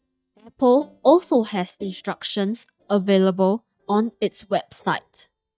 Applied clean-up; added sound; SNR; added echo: neural mask model DeepFilterNet 3.